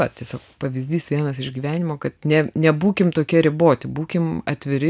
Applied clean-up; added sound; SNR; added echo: none; none; none; none.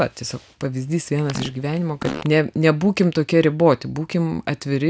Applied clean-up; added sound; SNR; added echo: none; Fart; 14 dB; none.